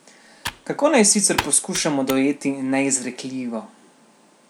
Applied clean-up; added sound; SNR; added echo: none; Computer keyboard; 12 dB; none.